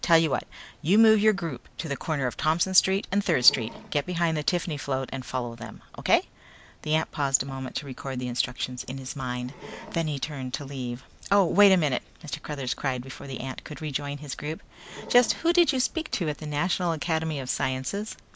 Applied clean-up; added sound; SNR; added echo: none; Wood; 19 dB; none.